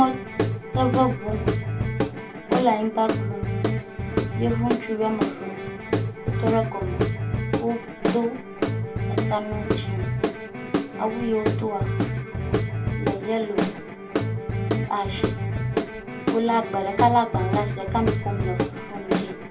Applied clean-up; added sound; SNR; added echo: none; Guitar / Drum; -1 dB; reverberation time 0.2 s.